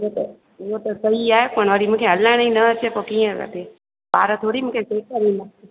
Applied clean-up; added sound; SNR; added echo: none; none; none; none.